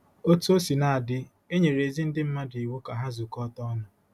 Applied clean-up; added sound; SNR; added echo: none; none; none; none.